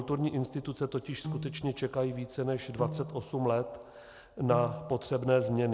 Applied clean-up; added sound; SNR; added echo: none; Piano; 8 dB; none.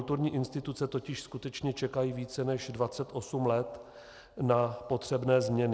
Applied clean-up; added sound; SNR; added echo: none; none; none; none.